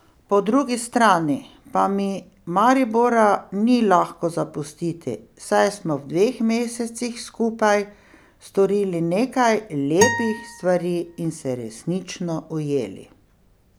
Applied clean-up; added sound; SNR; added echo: none; Acoustic guitar; 6 dB; none.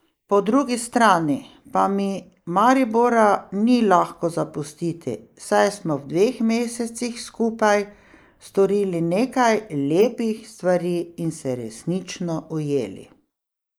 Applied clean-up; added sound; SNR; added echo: neural mask model Resemble Enhance denoiser.